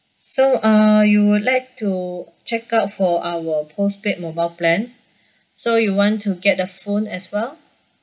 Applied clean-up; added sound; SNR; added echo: none; none; none; none.